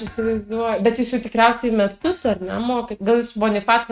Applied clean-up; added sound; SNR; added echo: neural mask model RNNoise.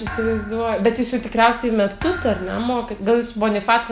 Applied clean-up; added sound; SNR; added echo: none; Thump, thud; 15 dB; none.